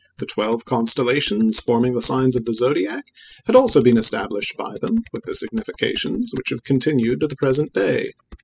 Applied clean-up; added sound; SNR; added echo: classical method spectral subtraction.